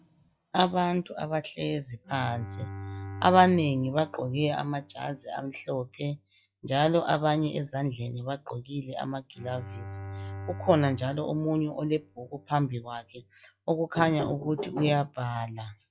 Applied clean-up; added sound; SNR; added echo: classical method log-MMSE.